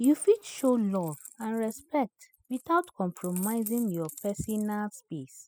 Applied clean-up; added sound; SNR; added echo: classical method spectral subtraction.